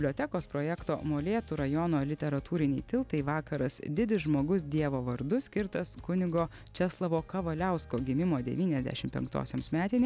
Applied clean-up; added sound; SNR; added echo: none; none; none; none.